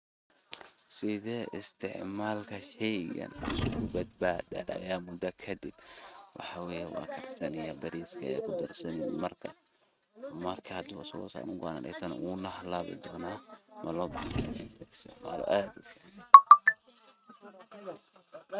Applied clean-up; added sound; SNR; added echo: neural mask model RNNoise.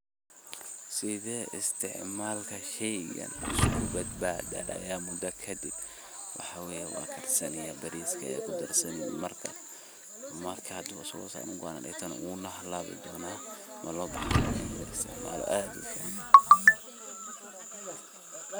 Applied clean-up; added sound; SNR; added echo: none; Thump, thud; 4 dB; none.